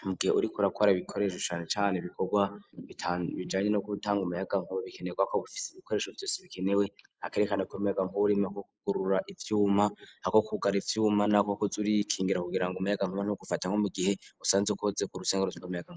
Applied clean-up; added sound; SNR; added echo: neural mask model Resemble Enhance denoiser.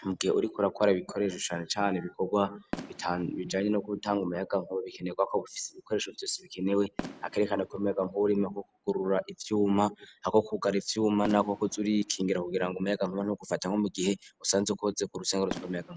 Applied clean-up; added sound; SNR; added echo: none; Fireworks; 19 dB; none.